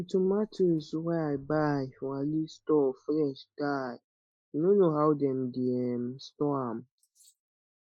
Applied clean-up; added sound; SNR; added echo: neural mask model Resemble Enhance denoiser.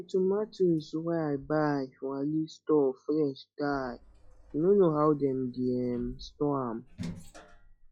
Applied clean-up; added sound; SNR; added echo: classical method log-MMSE.